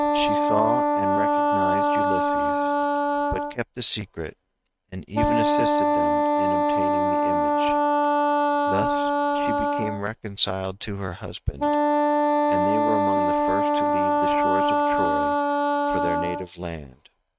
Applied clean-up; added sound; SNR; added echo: neural mask model RNNoise.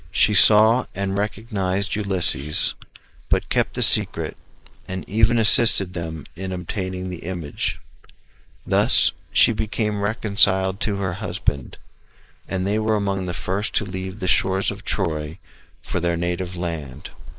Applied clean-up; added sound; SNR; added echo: neural mask model Resemble Enhance denoiser.